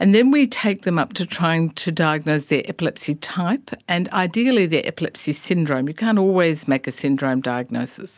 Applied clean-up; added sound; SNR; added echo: none; none; none; none.